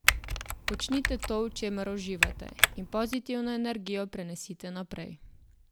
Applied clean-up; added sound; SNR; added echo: none; Typing; -3 dB; none.